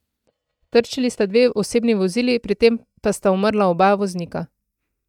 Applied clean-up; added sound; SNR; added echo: neural mask model DeepFilterNet 3.